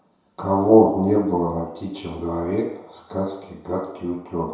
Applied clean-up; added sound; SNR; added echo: none; none; none; reverberation time 0.7 s.